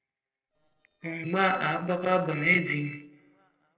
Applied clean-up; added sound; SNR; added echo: neural separator model SepFormer DNS4.